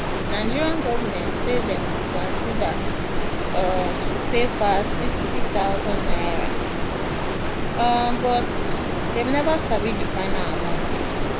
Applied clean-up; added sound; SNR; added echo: none; Stream; -4 dB; none.